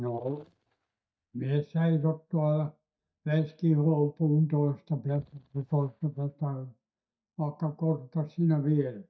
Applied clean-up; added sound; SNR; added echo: neural mask model DeepFilterNet 3.